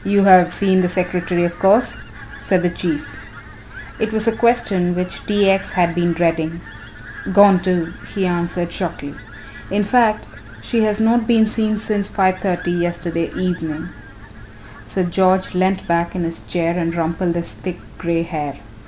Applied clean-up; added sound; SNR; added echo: none; Fowl; 20 dB; none.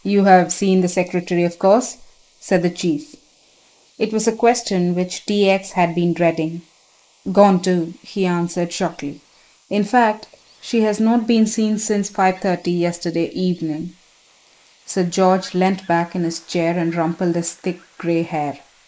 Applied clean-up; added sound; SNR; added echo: neural mask model Resemble Enhance denoiser.